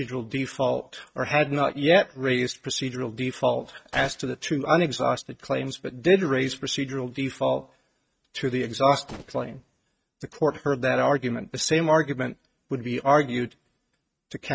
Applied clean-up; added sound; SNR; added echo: neural mask model RNNoise.